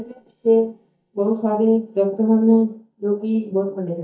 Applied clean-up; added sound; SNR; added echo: neural mask model DeepFilterNet 3.